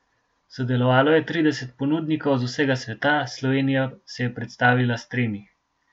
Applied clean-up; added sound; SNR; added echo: none; none; none; none.